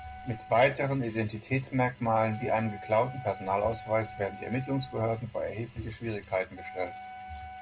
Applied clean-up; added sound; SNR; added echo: none; Wind instrument, woodwind instrument; 16 dB; reverberation time 0.2 s.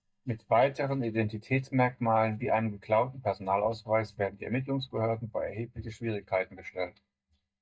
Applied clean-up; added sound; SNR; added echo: neural mask model DeepFilterNet 3.